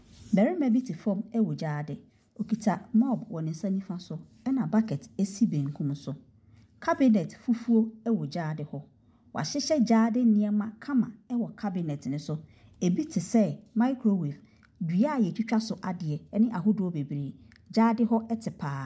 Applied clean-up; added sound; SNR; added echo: none; none; none; none.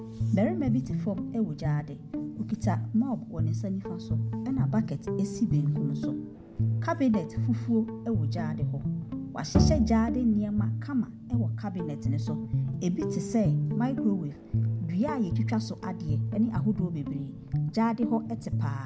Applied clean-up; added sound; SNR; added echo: none; Bowed string instrument + Guitar; 0 dB; none.